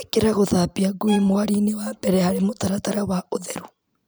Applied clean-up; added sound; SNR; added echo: none; Bowed string instrument; 18 dB; none.